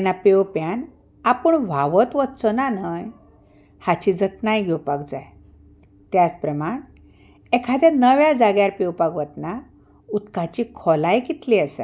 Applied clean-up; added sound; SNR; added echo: none; none; none; none.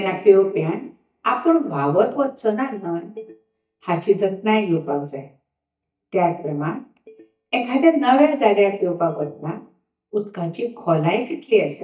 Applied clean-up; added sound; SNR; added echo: neural mask model DeepFilterNet 3.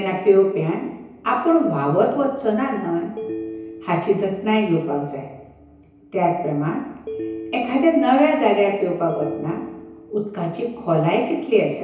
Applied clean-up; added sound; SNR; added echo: none; Telephone; 13 dB; reverberation time 0.9 s.